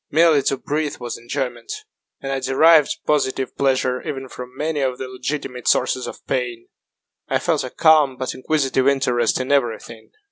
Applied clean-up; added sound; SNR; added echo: none; none; none; none.